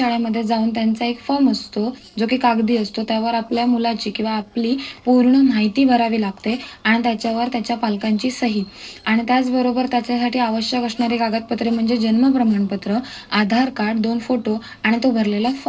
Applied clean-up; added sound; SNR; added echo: neural separator model SepFormer DNS4.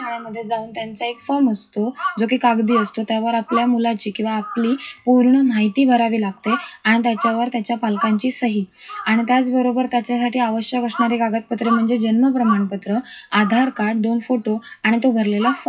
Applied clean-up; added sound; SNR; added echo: classical method WPE with log-MMSE.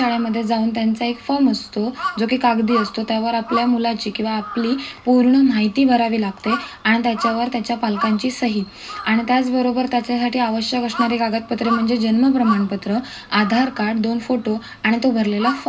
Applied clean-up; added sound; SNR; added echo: none; Crow; 13 dB; reverberation time 0.2 s.